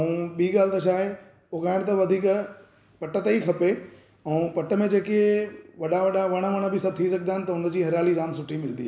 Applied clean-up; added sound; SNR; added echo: none; none; none; none.